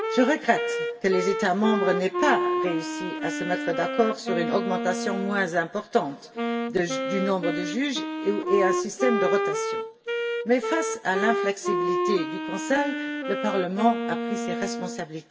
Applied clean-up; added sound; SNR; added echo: none; Wind instrument, woodwind instrument; 2 dB; reverberation time 0.1 s.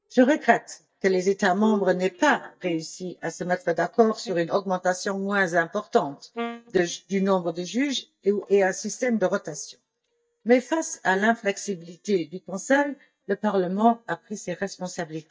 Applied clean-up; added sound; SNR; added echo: neural mask model DeepFilterNet 3.